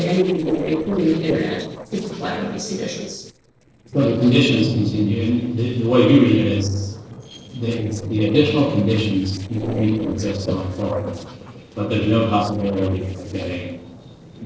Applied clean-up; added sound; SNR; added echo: neural separator model SepFormer DNS4.